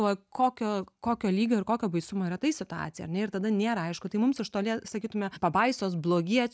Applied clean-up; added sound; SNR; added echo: none; none; none; none.